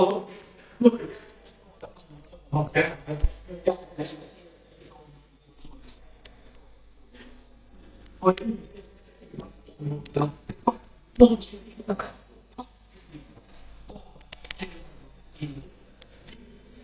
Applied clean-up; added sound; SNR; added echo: neural mask model DeepFilterNet 3.